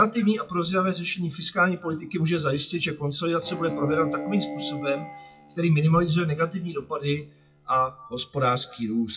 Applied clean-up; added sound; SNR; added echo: classical method WPE with log-MMSE.